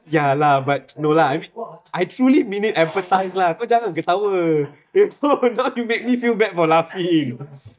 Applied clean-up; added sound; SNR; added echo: neural mask model DeepFilterNet 3.